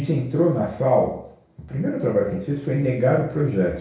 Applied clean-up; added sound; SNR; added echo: none; none; none; reverberation time 0.6 s.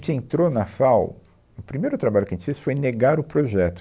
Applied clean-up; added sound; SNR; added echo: none; none; none; none.